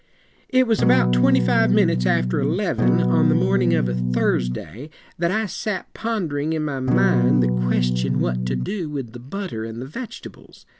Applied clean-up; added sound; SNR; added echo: none; Electric guitar / Strum; -4 dB; none.